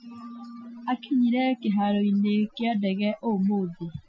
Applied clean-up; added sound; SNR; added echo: classical method Wiener filter.